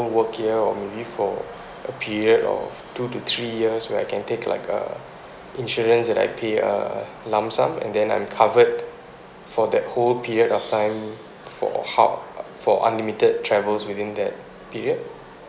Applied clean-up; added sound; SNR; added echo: none; none; none; none.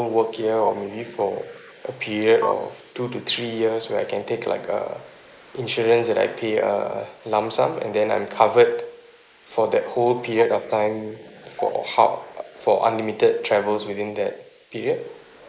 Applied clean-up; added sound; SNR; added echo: neural mask model Resemble Enhance denoiser.